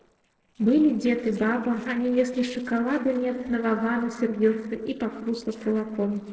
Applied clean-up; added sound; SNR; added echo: neural separator model SepFormer DNS4.